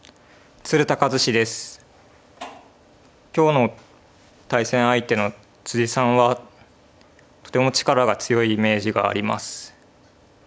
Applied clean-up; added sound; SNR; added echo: none; none; none; none.